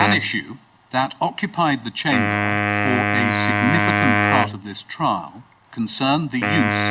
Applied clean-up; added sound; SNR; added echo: none; Wind instrument, woodwind instrument; 0 dB; none.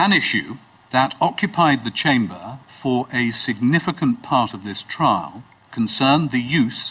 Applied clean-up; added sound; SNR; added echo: none; none; none; none.